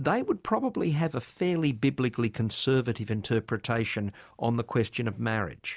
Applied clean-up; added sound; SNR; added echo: none; none; none; none.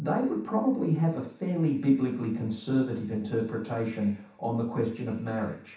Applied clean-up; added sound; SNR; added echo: none; none; none; reverberation time 0.7 s.